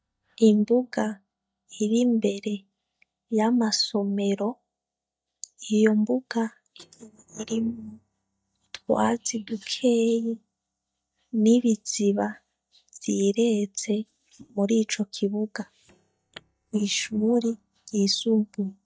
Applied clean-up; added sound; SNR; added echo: neural mask model DeepFilterNet 3.